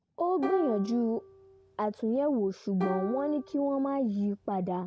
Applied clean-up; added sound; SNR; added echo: none; Plucked string instrument; 11 dB; none.